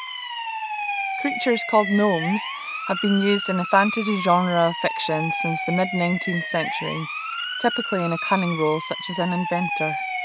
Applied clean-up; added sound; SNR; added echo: none; Siren; 5 dB; none.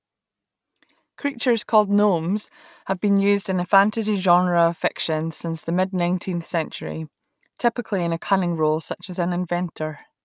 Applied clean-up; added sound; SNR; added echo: none; none; none; none.